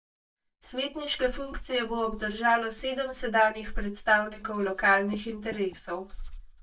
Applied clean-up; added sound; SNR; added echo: neural mask model DeepFilterNet 3.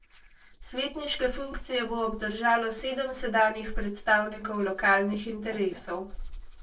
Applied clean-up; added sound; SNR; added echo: neural separator model SepFormer DNS4.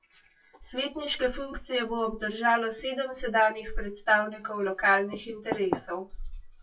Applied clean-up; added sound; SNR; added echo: classical method WPE with log-MMSE.